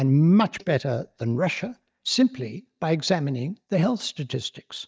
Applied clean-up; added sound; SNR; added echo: neural mask model DeepFilterNet 3.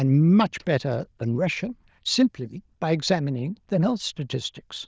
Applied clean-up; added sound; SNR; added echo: neural diffusion model UNIVERSE++.